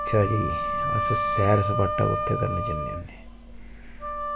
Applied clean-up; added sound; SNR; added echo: none; Wind instrument, woodwind instrument; 2 dB; none.